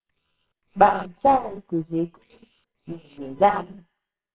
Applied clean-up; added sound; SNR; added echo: neural separator model SepFormer WHAMR!.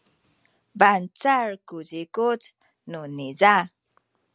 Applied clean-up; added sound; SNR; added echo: none; none; none; none.